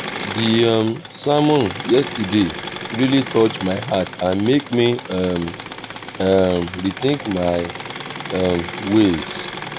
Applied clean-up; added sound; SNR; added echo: none; Engine / Mechanisms; 10 dB; none.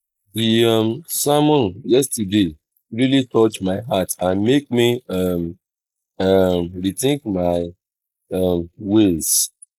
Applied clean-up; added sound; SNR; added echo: neural mask model Resemble Enhance denoiser.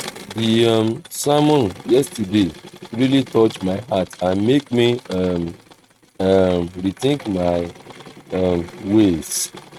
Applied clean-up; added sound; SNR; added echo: neural mask model RNNoise.